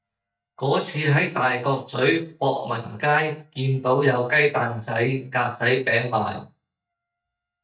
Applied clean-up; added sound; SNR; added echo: neural mask model DeepFilterNet 3.